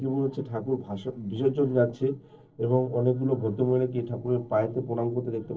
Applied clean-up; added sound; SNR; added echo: neural separator model SepFormer DNS4.